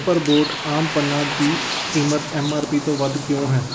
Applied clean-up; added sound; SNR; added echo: none; Bird; 6 dB; none.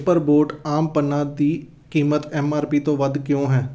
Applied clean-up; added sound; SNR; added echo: none; none; none; none.